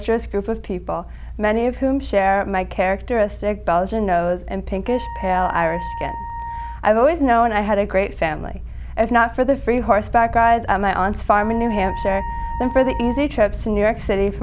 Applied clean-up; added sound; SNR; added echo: none; Wind instrument, woodwind instrument; 13 dB; none.